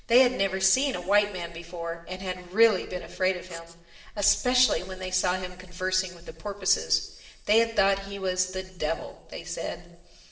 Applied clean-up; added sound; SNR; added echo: neural separator model SepFormer DNS4.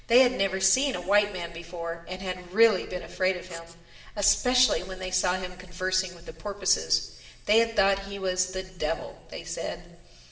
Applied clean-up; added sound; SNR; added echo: none; Writing; 20 dB; reverberation time 1.0 s.